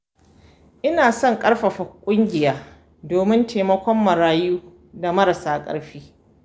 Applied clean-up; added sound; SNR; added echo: none; none; none; none.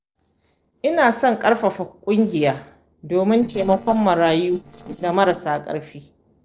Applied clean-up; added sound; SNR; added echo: neural separator model SepFormer DNS4.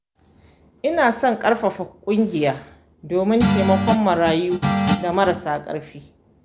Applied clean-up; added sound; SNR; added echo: none; Guitar; 1 dB; none.